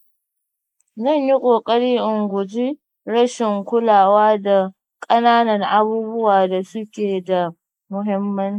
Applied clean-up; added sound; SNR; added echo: neural mask model Resemble Enhance denoiser.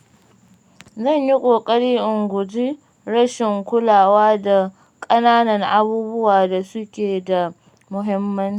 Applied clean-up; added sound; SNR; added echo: none; none; none; none.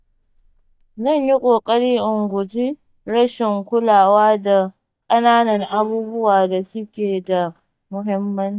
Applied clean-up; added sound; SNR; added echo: neural mask model DeepFilterNet 3.